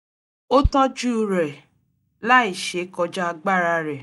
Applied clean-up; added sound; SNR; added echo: neural mask model DeepFilterNet 3.